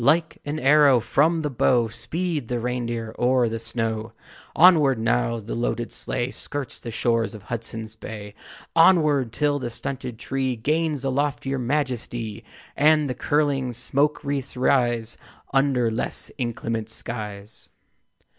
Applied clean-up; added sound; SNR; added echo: none; none; none; none.